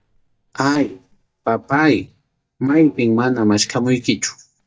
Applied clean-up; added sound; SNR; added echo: neural mask model DeepFilterNet 3.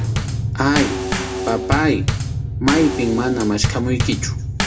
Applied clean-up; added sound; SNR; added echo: none; Bass drum / Snare drum / Drum kit; 1 dB; reverberation time 0.7 s.